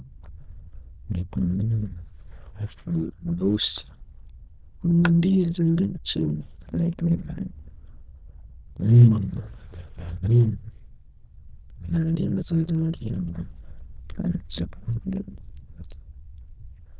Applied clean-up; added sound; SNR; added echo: neural diffusion model UNIVERSE++.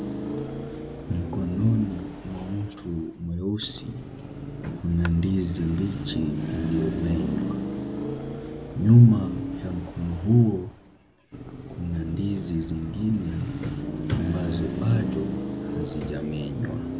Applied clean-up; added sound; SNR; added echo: none; Car passing by / Traffic noise, roadway noise / Engine; 6 dB; none.